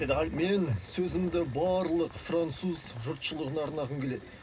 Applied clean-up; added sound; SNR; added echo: none; Boiling; 15 dB; reverberation time 0.2 s.